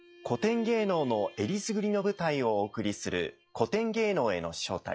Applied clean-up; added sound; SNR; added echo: classical method log-MMSE.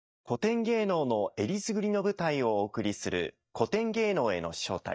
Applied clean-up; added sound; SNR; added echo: neural mask model DeepFilterNet 3.